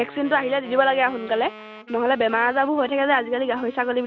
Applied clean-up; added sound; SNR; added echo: none; Wind instrument, woodwind instrument; 19 dB; none.